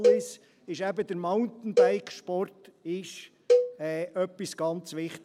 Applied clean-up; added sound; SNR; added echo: none; Cowbell; -3 dB; none.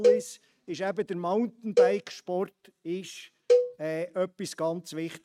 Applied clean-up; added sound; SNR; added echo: neural mask model RNNoise.